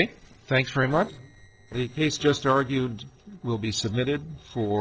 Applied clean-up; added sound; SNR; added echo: neural separator model SepFormer DNS4.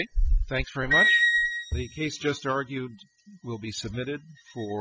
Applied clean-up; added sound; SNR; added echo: classical method spectral subtraction.